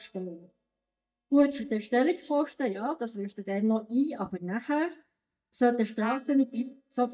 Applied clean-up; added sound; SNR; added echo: neural mask model DeepFilterNet 3.